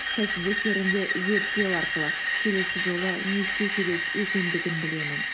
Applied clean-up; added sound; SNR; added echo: none; Screech; -1 dB; none.